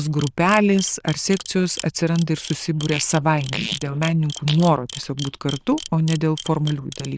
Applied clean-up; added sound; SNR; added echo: neural diffusion model UNIVERSE++.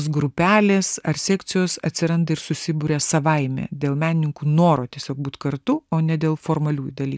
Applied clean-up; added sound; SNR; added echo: none; none; none; none.